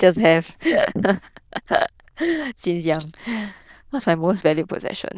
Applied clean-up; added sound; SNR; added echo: neural diffusion model UNIVERSE++.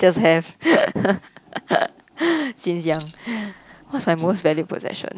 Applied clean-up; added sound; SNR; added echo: none; Keys jangling; 18 dB; none.